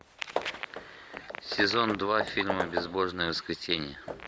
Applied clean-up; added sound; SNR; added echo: none; Hammer / Wood; 8 dB; none.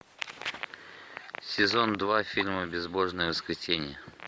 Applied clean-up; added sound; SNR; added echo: none; none; none; none.